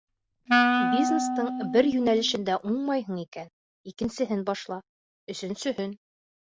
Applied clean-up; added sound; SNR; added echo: none; Wind instrument, woodwind instrument; -2 dB; none.